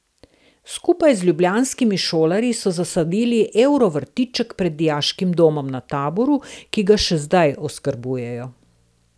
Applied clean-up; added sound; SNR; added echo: none; none; none; none.